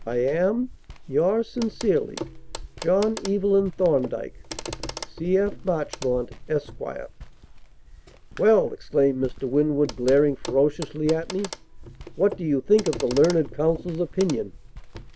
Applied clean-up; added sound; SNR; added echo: none; Walk, footsteps + Clock; 14 dB; none.